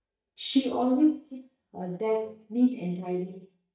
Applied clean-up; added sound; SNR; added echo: neural mask model DeepFilterNet 3.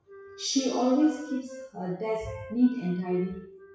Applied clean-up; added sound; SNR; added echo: classical method WPE with log-MMSE.